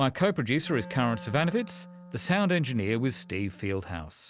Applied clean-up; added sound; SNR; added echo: none; Wind instrument, woodwind instrument; 18 dB; none.